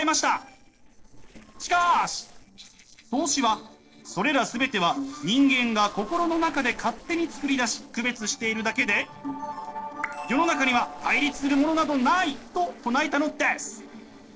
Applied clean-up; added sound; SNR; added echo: neural separator model SepFormer DNS4.